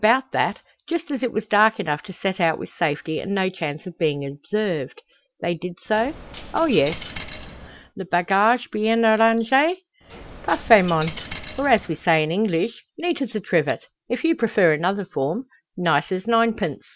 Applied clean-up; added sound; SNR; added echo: none; Coin (dropping); 12 dB; none.